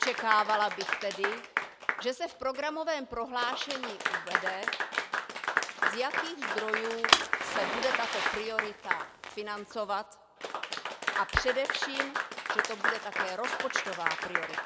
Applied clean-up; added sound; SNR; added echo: none; Applause / Clapping + Fire; -2 dB; none.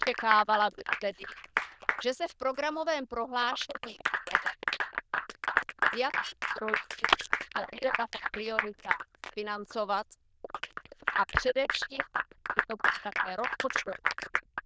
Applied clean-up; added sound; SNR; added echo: neural diffusion model UNIVERSE++.